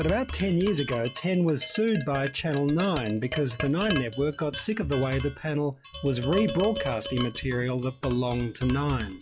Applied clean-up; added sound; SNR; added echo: classical method log-MMSE.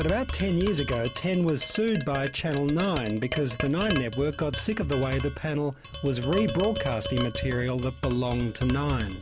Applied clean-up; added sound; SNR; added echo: none; Tap; 8 dB; none.